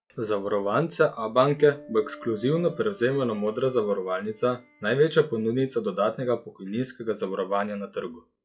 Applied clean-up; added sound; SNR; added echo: classical method log-MMSE.